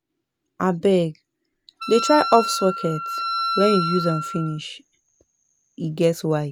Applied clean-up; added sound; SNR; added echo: none; Wind instrument, woodwind instrument; 5 dB; none.